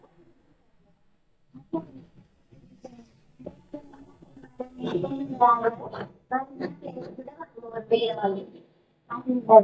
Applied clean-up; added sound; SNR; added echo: neural mask model DeepFilterNet 3.